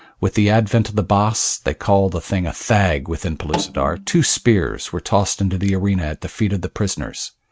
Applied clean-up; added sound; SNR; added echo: neural mask model RNNoise.